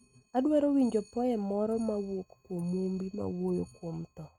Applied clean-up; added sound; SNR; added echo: neural mask model RNNoise.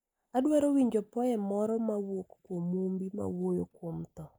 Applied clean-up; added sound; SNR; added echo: neural mask model Resemble Enhance denoiser.